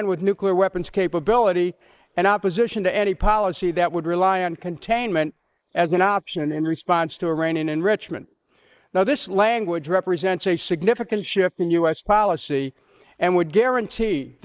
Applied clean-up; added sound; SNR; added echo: neural mask model Resemble Enhance denoiser.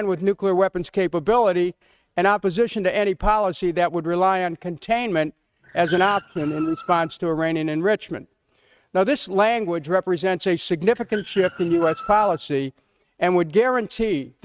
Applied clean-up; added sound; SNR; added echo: neural mask model RNNoise.